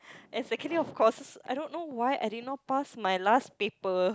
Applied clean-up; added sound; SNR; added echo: none; none; none; none.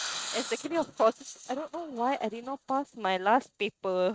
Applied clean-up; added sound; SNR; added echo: neural mask model RNNoise.